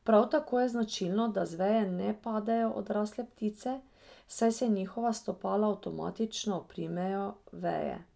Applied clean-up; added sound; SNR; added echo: none; none; none; none.